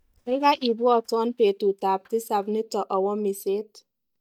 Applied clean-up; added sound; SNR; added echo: neural mask model DeepFilterNet 3.